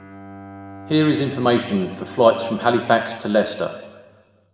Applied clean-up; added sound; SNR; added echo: none; Bowed string instrument; 19 dB; reverberation time 1.3 s.